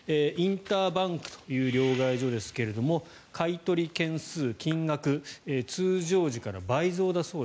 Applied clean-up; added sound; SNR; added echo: none; none; none; none.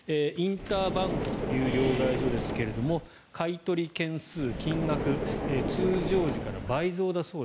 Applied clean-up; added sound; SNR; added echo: none; Car; 2 dB; none.